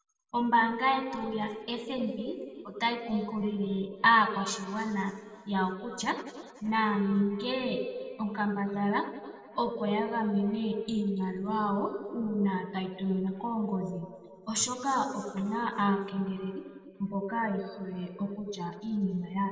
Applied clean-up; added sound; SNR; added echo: none; none; none; reverberation time 1.9 s.